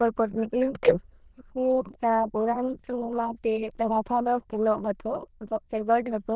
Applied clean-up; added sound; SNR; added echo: neural diffusion model UNIVERSE++.